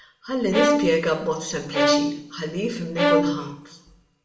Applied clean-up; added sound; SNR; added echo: none; Bowed string instrument; -2 dB; reverberation time 0.6 s.